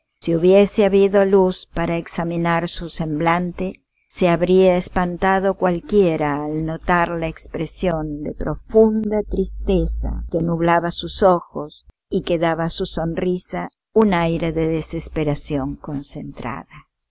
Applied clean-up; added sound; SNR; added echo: none; none; none; none.